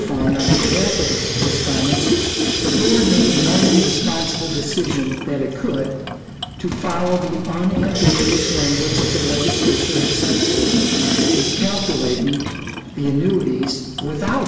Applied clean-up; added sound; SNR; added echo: none; Sink (filling or washing) / Water tap, faucet; -1 dB; reverberation time 1.0 s.